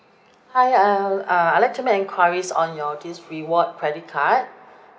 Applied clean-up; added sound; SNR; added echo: none; none; none; none.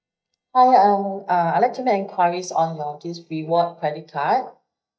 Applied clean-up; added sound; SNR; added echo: neural mask model DeepFilterNet 3.